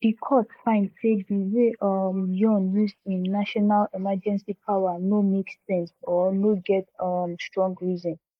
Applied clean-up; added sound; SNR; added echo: neural mask model Resemble Enhance denoiser.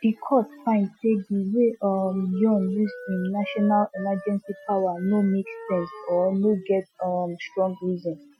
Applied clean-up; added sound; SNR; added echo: classical method Wiener filter.